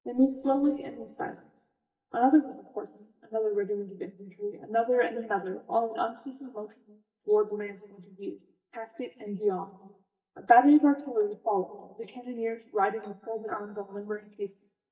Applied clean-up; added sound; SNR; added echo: neural mask model DeepFilterNet 3.